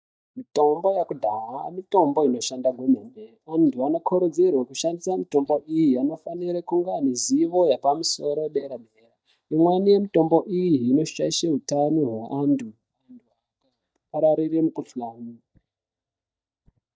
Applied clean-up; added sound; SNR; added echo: neural mask model DeepFilterNet 3.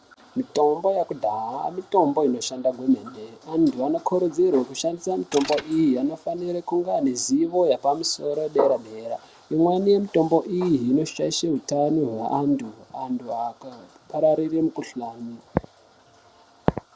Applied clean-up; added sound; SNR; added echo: none; Mechanisms; 16 dB; none.